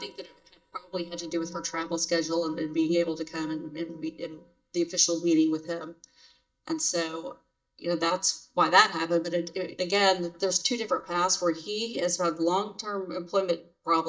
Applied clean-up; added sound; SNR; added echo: neural mask model DeepFilterNet 3.